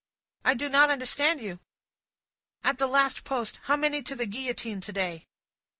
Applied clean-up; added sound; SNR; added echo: none; none; none; none.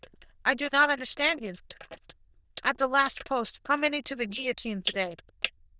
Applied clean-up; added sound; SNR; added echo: neural diffusion model UNIVERSE++.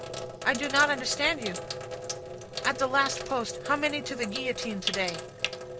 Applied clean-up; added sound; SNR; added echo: none; Sink (filling or washing); 6 dB; none.